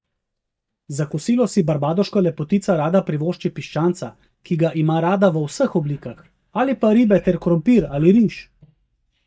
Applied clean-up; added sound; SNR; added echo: neural mask model DeepFilterNet 3.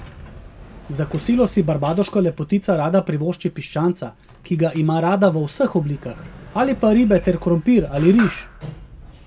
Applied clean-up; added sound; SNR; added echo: none; Sliding door; 18 dB; reverberation time 0.2 s.